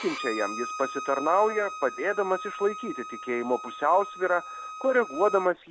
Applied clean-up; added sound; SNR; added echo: none; Bowed string instrument; 11 dB; none.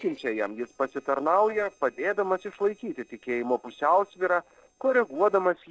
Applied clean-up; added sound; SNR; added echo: neural separator model SepFormer DNS4.